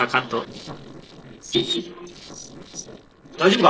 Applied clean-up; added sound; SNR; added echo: neural separator model SepFormer DNS4.